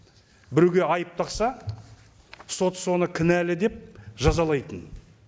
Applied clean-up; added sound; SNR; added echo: none; none; none; none.